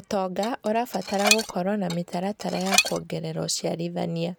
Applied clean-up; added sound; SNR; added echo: none; Dishes, pots, and pans; 1 dB; none.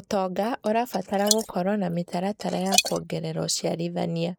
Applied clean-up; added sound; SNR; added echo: neural mask model Resemble Enhance denoiser.